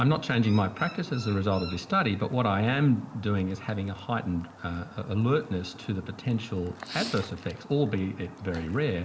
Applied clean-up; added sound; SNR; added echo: none; Chirp, tweet; 17 dB; reverberation time 0.9 s.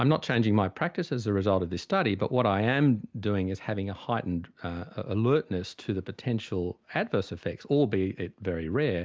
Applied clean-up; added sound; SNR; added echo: none; none; none; none.